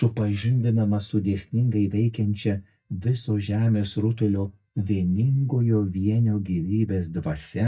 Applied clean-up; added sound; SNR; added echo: neural mask model DeepFilterNet 3.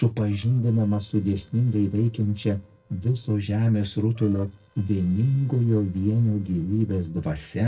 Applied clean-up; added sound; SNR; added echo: neural separator model SepFormer DNS4.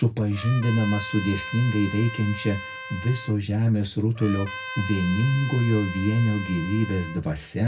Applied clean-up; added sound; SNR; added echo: none; Trumpet; 12 dB; reverberation time 0.2 s.